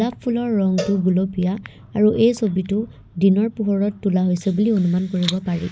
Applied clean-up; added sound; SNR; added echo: none; Cowbell; 16 dB; none.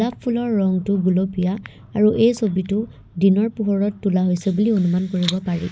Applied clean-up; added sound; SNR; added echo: none; none; none; none.